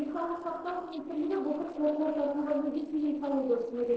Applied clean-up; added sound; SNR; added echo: neural separator model SepFormer DNS4.